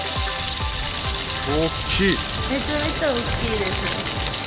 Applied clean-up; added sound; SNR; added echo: none; Thunder; 5 dB; none.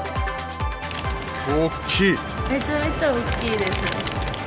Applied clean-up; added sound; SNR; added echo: none; none; none; none.